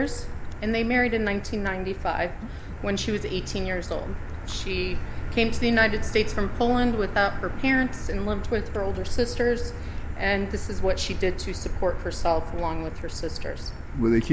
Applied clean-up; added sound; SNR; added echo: none; Motor vehicle (road); 3 dB; none.